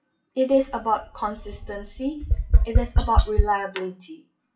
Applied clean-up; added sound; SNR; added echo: classical method WPE with log-MMSE.